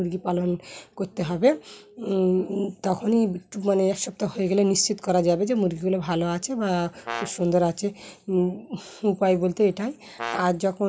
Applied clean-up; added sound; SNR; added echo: none; Brass instrument; 11 dB; none.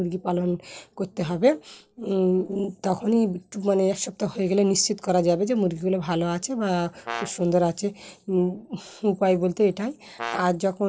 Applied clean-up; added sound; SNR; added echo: neural separator model SepFormer DNS4.